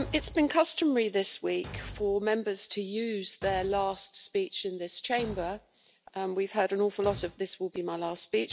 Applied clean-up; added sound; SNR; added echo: none; Thump, thud; 17 dB; none.